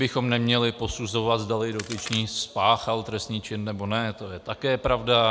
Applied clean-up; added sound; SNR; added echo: none; Crack; 11 dB; none.